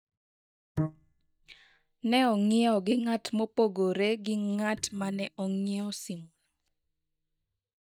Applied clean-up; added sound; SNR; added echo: neural mask model DeepFilterNet 3.